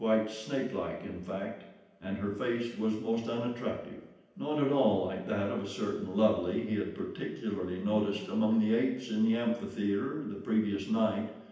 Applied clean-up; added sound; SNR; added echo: none; none; none; reverberation time 0.9 s.